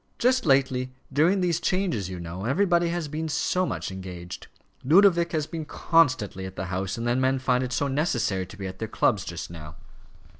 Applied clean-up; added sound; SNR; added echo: none; none; none; none.